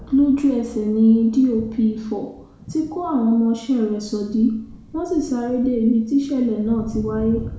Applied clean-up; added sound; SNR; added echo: none; Thunder; 18 dB; reverberation time 0.6 s.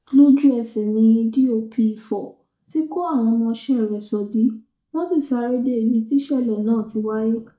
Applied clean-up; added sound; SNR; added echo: neural mask model DeepFilterNet 3.